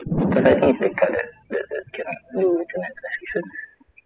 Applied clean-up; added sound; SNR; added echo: classical method spectral subtraction.